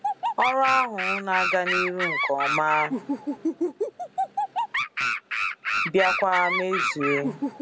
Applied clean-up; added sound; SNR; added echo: none; Animal; 0 dB; none.